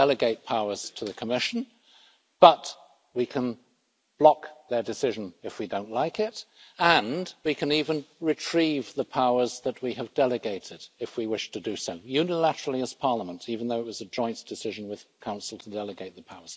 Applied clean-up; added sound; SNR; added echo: none; none; none; none.